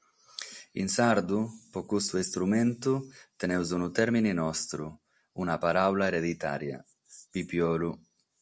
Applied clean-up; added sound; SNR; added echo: none; none; none; none.